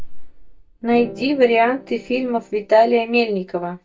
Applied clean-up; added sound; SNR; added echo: neural mask model DeepFilterNet 3.